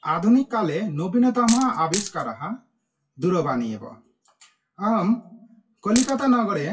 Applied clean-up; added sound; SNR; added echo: classical method WPE with log-MMSE.